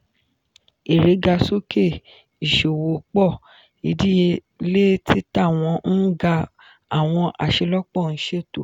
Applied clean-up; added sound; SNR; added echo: none; none; none; none.